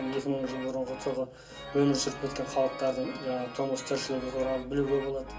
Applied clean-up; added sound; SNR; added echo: none; Organ; 12 dB; reverberation time 0.2 s.